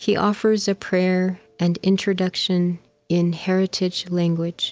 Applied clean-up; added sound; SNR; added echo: none; none; none; none.